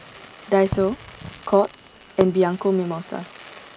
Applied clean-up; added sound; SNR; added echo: none; Fireworks; 13 dB; none.